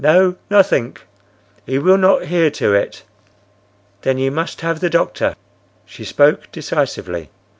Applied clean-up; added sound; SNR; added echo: none; none; none; none.